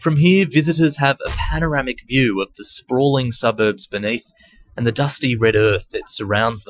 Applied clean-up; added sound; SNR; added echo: classical method Wiener filter.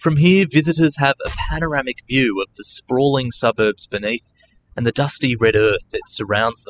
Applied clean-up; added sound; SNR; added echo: classical method spectral subtraction.